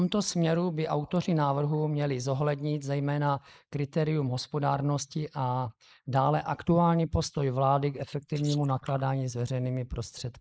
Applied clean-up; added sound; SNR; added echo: neural mask model Resemble Enhance denoiser.